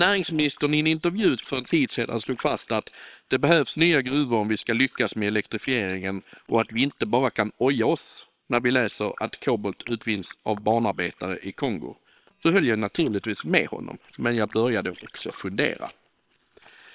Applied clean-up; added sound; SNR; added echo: neural separator model SepFormer WHAM!.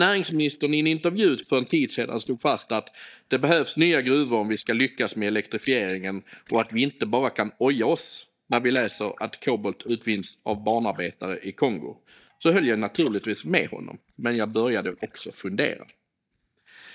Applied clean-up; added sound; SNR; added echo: neural mask model DeepFilterNet 3.